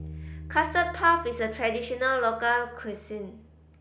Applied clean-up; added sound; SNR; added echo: none; Bass guitar; 16 dB; none.